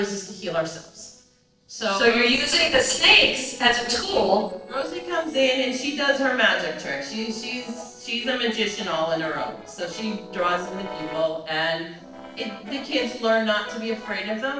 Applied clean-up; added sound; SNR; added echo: neural separator model SepFormer DNS4.